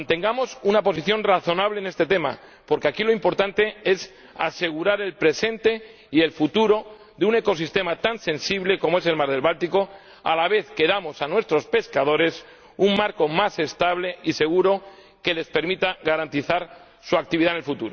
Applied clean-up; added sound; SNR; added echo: none; none; none; none.